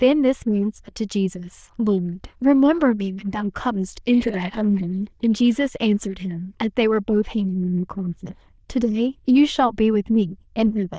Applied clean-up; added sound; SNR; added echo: neural diffusion model UNIVERSE++.